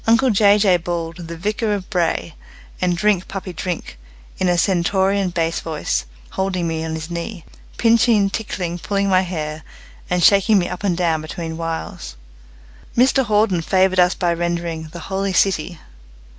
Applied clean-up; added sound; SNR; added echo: none; none; none; none.